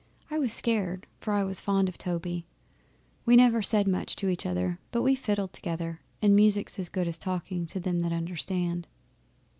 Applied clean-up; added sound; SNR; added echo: none; none; none; none.